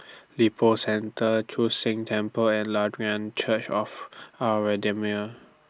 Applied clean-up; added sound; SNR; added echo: none; none; none; none.